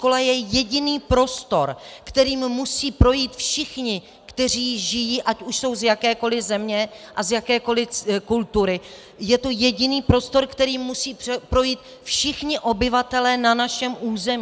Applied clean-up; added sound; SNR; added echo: none; none; none; none.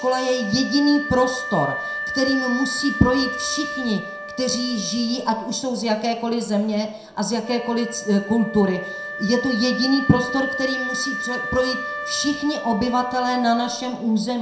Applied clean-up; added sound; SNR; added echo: none; Wind instrument, woodwind instrument; 9 dB; reverberation time 0.6 s.